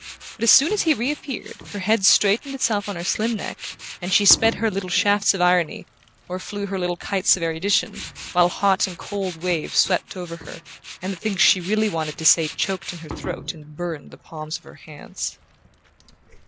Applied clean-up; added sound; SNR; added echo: none; Tools; 15 dB; none.